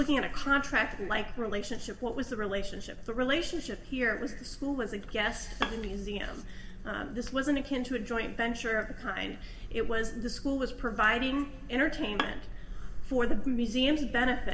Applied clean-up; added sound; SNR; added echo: none; Bowed string instrument; 11 dB; reverberation time 2.1 s.